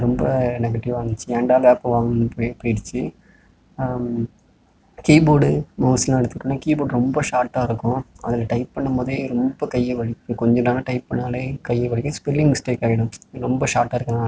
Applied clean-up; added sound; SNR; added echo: none; none; none; none.